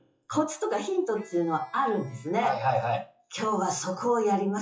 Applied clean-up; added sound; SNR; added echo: classical method WPE with log-MMSE.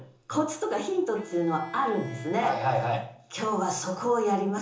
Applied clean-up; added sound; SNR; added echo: none; Bowed string instrument; 18 dB; reverberation time 0.6 s.